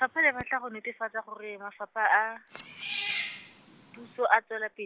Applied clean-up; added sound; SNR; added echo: none; Cat; 9 dB; none.